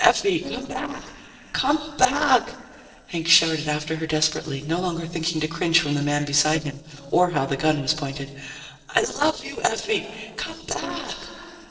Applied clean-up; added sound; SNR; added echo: neural separator model SepFormer DNS4.